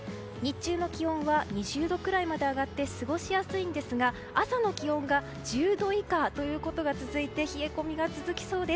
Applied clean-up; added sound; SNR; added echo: none; none; none; none.